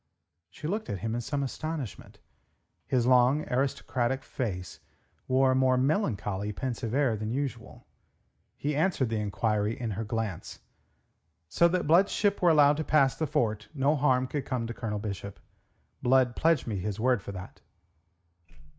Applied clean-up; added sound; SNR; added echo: none; none; none; none.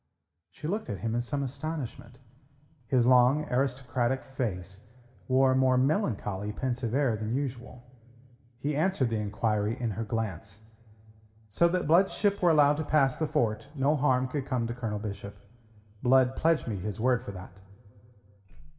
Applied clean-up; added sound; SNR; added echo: none; none; none; reverberation time 2.3 s.